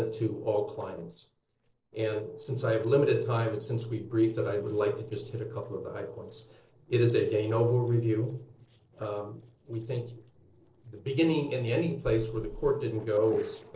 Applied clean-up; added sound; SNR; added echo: neural separator model SepFormer DNS4.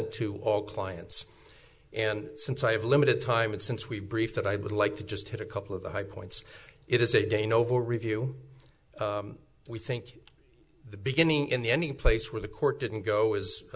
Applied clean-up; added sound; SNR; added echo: none; none; none; none.